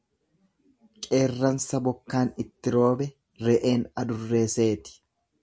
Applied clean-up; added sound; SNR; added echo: none; none; none; none.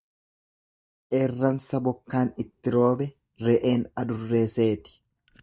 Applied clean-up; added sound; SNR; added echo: neural mask model DeepFilterNet 3.